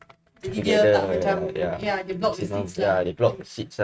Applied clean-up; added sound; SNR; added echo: neural mask model RNNoise.